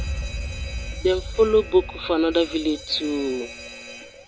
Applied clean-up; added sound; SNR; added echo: none; Alarm; 9 dB; none.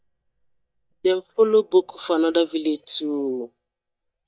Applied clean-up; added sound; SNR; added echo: neural mask model DeepFilterNet 3.